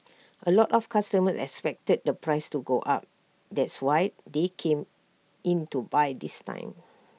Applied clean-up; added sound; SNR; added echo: none; none; none; none.